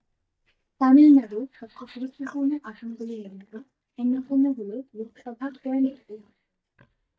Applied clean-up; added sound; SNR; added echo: neural mask model DeepFilterNet 3.